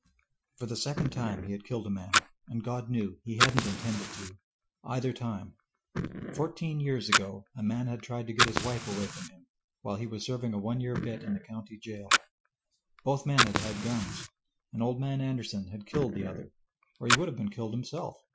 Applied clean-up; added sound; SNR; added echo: classical method Wiener filter.